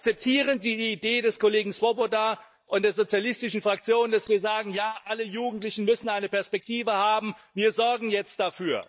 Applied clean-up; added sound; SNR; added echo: neural mask model DeepFilterNet 3.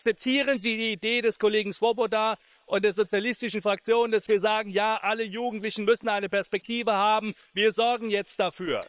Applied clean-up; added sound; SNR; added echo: neural separator model SepFormer WHAM!.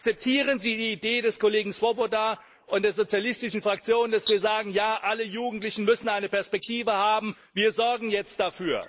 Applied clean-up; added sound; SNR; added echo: neural mask model Resemble Enhance denoiser.